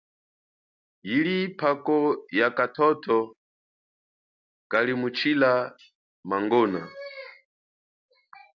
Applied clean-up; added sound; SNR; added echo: none; none; none; none.